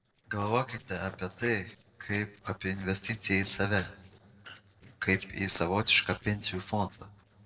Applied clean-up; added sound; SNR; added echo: neural separator model SepFormer DNS4.